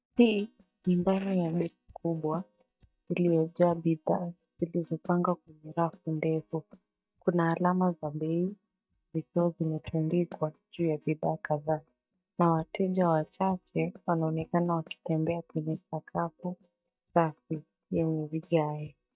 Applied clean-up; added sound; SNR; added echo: neural mask model DeepFilterNet 3.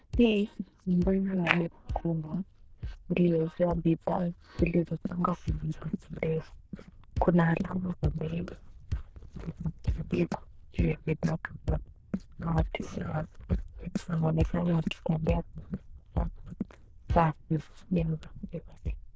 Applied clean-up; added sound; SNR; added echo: neural diffusion model UNIVERSE++.